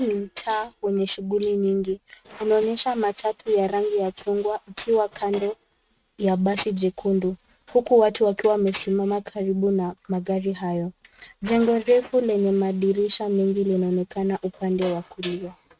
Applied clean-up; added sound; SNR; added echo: neural mask model RNNoise.